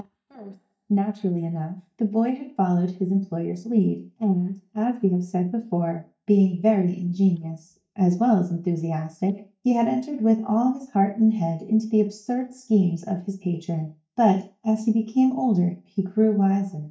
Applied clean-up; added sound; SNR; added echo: neural mask model DeepFilterNet 3.